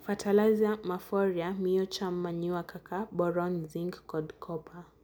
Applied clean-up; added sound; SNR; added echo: none; none; none; none.